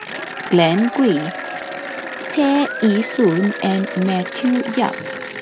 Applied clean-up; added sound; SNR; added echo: none; Applause / Cheering; 9 dB; none.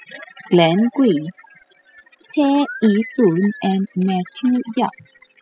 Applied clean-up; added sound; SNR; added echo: classical method spectral subtraction.